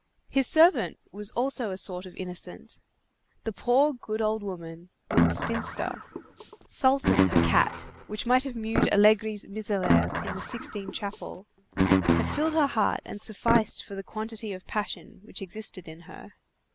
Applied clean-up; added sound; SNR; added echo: none; Guitar; -1 dB; none.